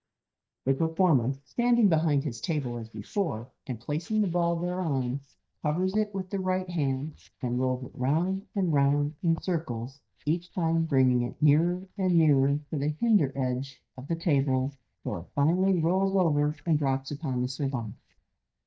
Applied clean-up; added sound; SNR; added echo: neural mask model DeepFilterNet 3.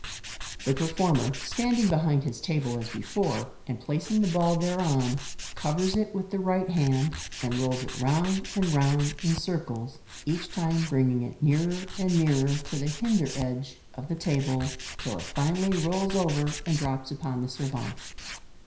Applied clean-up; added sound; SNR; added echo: none; Tools; 11 dB; reverberation time 0.5 s.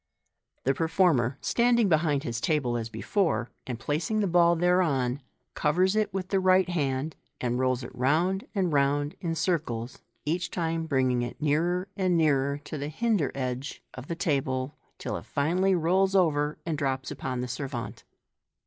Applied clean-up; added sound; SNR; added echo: none; none; none; none.